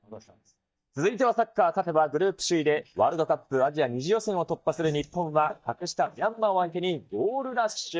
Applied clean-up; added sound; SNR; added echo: neural mask model DeepFilterNet 3.